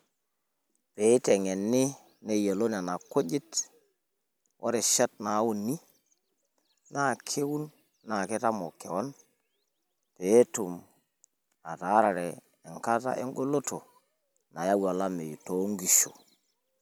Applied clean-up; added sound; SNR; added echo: none; none; none; none.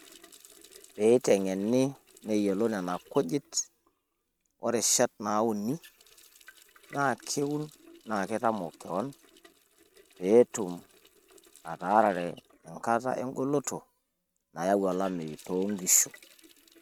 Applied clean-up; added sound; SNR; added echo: neural mask model RNNoise.